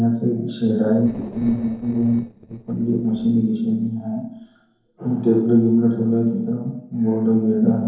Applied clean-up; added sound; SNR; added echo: neural separator model SepFormer DNS4.